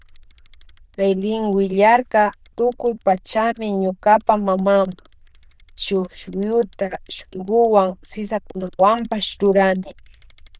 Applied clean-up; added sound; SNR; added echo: neural diffusion model UNIVERSE++.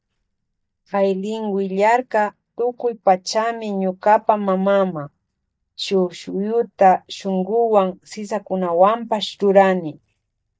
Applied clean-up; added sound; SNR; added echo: neural mask model DeepFilterNet 3.